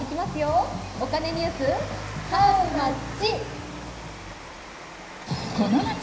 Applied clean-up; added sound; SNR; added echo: none; Rain; 10 dB; reverberation time 0.9 s.